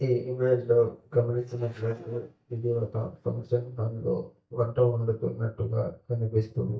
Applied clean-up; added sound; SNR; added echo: neural mask model DeepFilterNet 3.